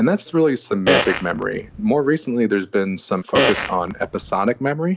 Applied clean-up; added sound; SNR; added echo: none; Fart; 3 dB; none.